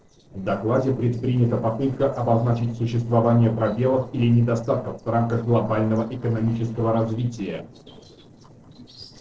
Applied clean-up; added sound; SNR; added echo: neural separator model SepFormer DNS4.